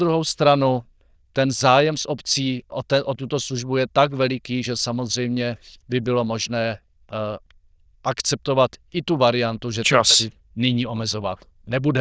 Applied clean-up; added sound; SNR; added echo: neural diffusion model UNIVERSE++.